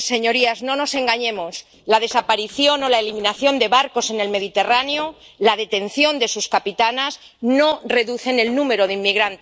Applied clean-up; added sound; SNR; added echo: neural separator model SepFormer DNS4.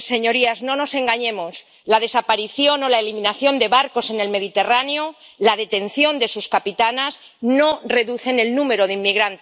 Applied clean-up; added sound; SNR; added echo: none; none; none; none.